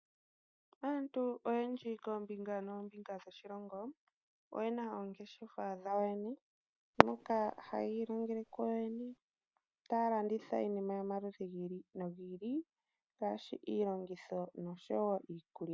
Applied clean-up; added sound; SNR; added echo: none; Fireworks; -4 dB; none.